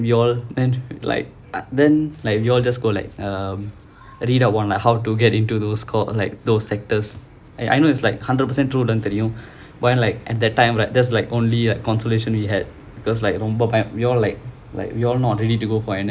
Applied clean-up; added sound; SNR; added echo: none; none; none; none.